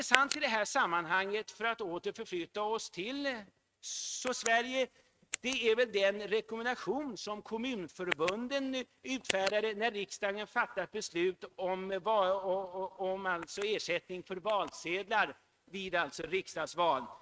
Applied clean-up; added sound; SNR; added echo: neural mask model RNNoise.